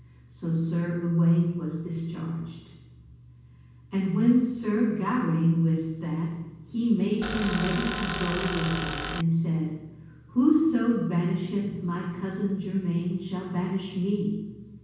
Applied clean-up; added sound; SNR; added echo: none; Tools; 5 dB; reverberation time 1.2 s.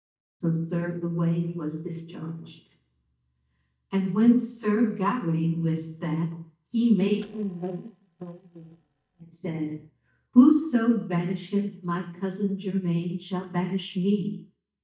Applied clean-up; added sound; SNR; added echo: neural mask model DeepFilterNet 3.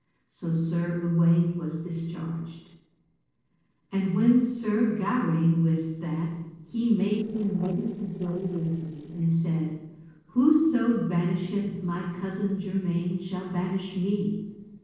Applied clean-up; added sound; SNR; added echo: neural separator model SepFormer DNS4.